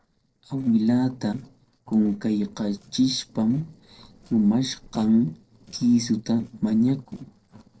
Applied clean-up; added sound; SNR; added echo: neural separator model SepFormer DNS4.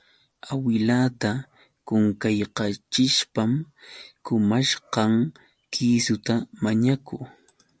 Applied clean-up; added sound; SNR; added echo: none; none; none; none.